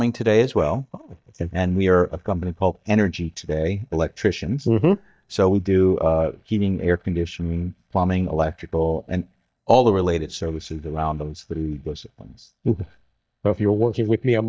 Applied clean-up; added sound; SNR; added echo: neural mask model DeepFilterNet 3.